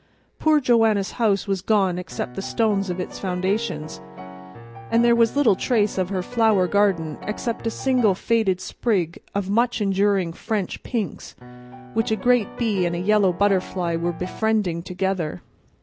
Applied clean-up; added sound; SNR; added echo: none; Piano; 14 dB; none.